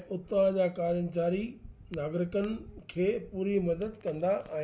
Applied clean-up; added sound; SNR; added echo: none; none; none; none.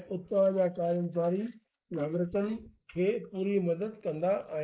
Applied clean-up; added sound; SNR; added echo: neural mask model Resemble Enhance denoiser.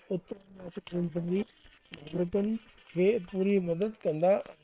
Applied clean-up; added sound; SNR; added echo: neural separator model SepFormer WHAM!.